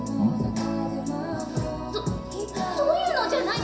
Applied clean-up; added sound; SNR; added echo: none; none; none; reverberation time 0.7 s.